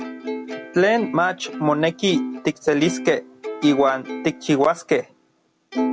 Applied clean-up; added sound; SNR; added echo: none; Plucked string instrument; 9 dB; none.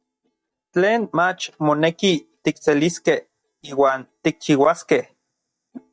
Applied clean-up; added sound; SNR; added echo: neural mask model DeepFilterNet 3.